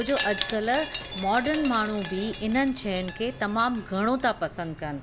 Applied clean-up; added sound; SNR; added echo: none; Wind chime; 4 dB; none.